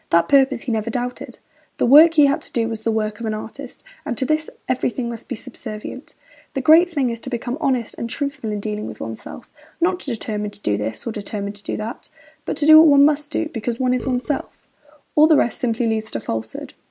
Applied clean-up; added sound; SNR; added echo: none; Burping, eructation; 18 dB; none.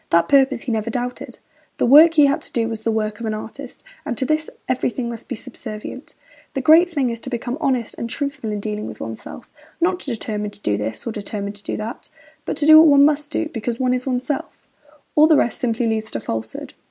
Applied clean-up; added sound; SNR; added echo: none; none; none; none.